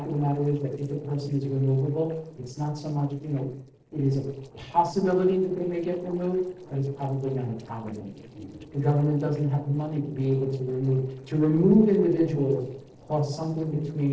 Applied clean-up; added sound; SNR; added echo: neural separator model SepFormer DNS4.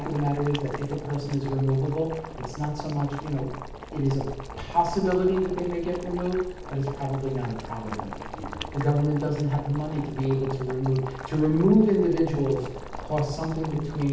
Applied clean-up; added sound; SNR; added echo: none; Boiling; 11 dB; reverberation time 0.8 s.